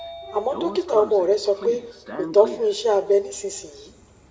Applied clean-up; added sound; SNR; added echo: none; Sliding door / Train; 14 dB; reverberation time 1.0 s.